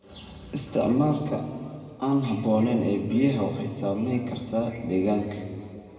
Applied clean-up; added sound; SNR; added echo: none; none; none; reverberation time 2.2 s.